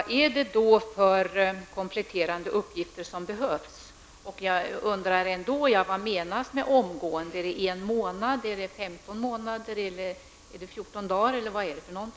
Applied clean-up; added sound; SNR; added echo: none; none; none; none.